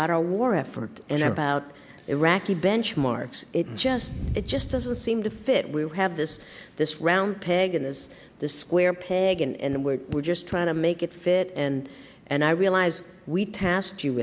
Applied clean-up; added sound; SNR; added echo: none; none; none; none.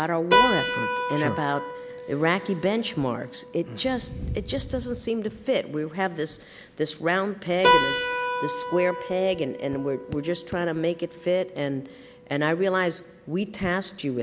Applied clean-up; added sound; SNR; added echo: none; Keyboard (musical); 3 dB; none.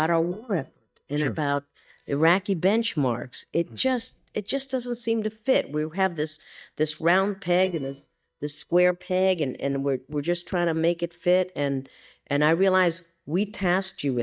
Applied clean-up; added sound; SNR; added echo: neural mask model DeepFilterNet 3.